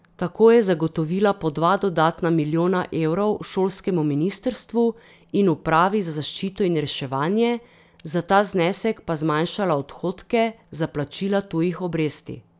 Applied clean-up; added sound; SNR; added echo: none; none; none; none.